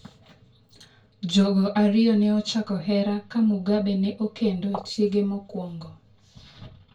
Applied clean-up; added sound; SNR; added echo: none; none; none; reverberation time 0.2 s.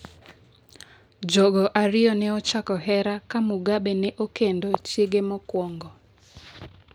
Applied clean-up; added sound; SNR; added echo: none; none; none; none.